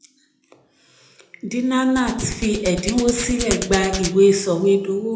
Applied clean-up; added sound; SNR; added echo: none; Hands; 9 dB; reverberation time 0.8 s.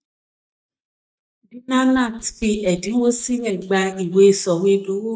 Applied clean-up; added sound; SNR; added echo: neural mask model DeepFilterNet 3.